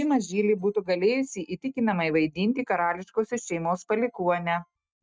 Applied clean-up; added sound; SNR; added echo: neural mask model DeepFilterNet 3.